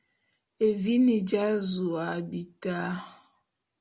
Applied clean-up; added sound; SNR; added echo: none; none; none; none.